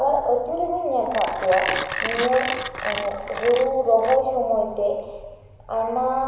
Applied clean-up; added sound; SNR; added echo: none; Mechanisms; 9 dB; reverberation time 1.3 s.